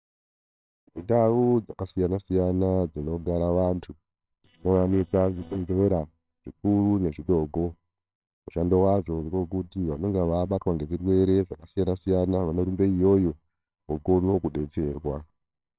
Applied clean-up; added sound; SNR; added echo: neural separator model SepFormer WHAMR!.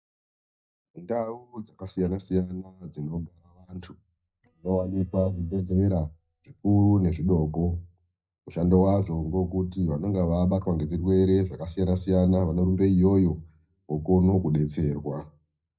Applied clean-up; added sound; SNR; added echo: neural mask model DeepFilterNet 3.